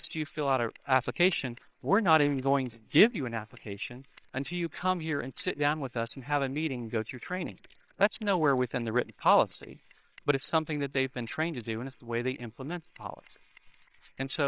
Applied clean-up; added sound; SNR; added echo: neural separator model SepFormer WHAMR!.